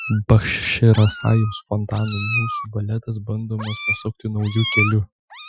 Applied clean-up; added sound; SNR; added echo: classical method Wiener filter.